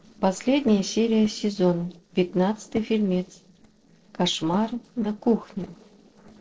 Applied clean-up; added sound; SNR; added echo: neural separator model SepFormer DNS4.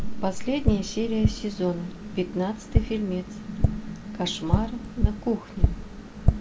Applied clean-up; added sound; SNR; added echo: none; Tap; -1 dB; reverberation time 1.8 s.